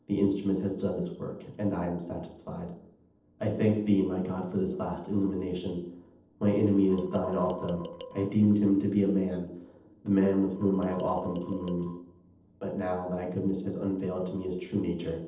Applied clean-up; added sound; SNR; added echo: neural separator model SepFormer DNS4.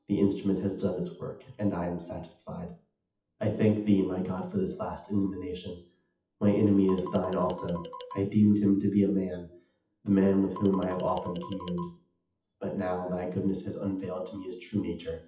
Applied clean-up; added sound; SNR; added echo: classical method WPE with log-MMSE.